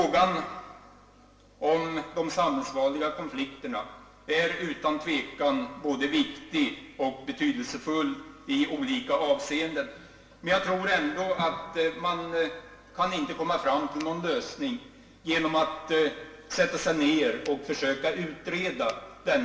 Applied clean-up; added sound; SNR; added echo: none; Finger snapping; 19 dB; reverberation time 0.7 s.